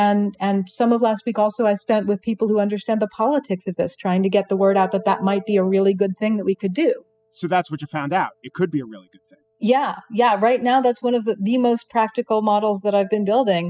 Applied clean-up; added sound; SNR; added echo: classical method spectral subtraction.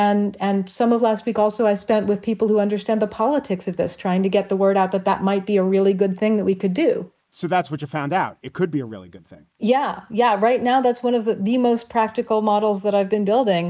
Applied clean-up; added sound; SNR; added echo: neural mask model Resemble Enhance denoiser.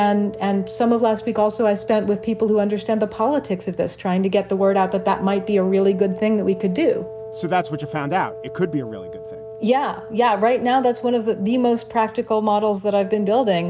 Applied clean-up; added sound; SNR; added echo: none; Wind instrument, woodwind instrument; 15 dB; none.